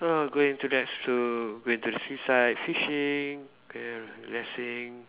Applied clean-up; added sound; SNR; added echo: none; none; none; none.